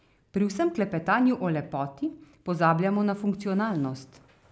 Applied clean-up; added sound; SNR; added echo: none; none; none; none.